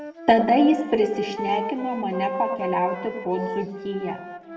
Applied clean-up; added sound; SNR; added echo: none; Wind instrument, woodwind instrument; 8 dB; reverberation time 1.2 s.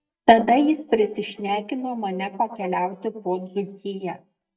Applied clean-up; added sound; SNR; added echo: neural mask model DeepFilterNet 3.